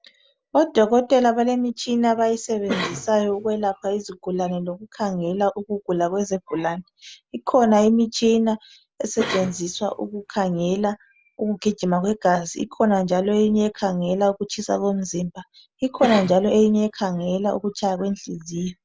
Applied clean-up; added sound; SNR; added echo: none; Cough; 10 dB; none.